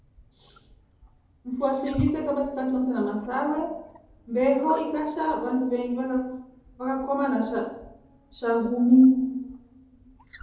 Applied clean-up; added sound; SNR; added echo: none; Wild animals; 18 dB; reverberation time 2.7 s.